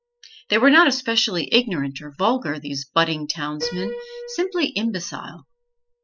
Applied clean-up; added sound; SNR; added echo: classical method spectral subtraction.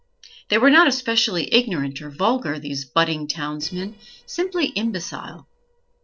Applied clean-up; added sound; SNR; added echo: neural separator model SepFormer DNS4.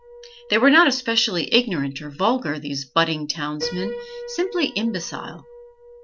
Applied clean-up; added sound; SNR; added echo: none; Piano; 16 dB; none.